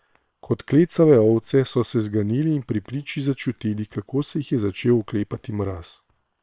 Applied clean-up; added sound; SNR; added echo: neural separator model SepFormer WHAM!.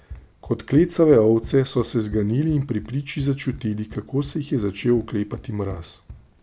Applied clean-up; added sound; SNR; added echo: none; Run; 19 dB; none.